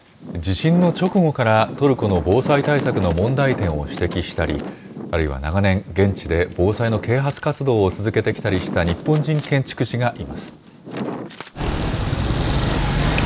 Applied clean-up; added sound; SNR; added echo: none; Wind; 11 dB; none.